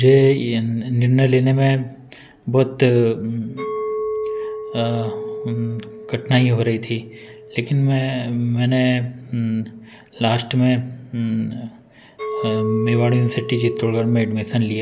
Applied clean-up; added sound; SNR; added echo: none; Chink, clink; 12 dB; none.